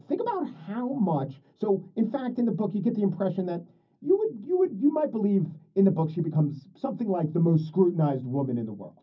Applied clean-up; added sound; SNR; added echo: none; none; none; reverberation time 0.4 s.